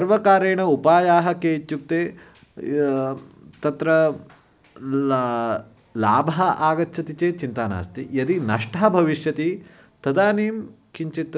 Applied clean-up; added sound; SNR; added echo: none; none; none; none.